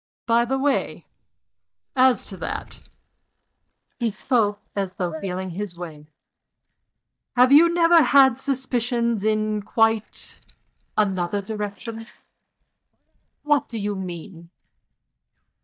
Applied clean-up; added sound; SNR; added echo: neural mask model DeepFilterNet 3.